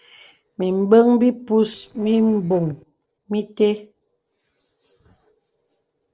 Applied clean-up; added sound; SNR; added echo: neural separator model SepFormer DNS4.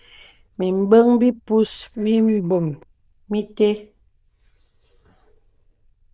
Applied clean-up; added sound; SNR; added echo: neural diffusion model UNIVERSE++.